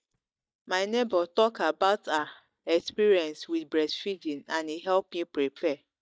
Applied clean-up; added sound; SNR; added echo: neural mask model DeepFilterNet 3.